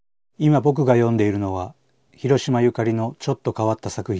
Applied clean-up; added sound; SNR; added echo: none; none; none; none.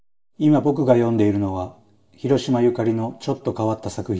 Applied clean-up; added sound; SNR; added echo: none; none; none; reverberation time 0.6 s.